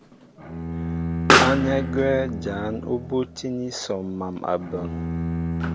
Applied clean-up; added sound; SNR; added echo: none; Explosion + Bowed string instrument; -1 dB; none.